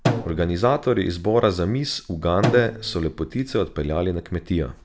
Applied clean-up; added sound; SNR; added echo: none; Drum; 7 dB; none.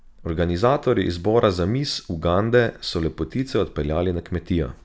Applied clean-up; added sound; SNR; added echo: none; none; none; none.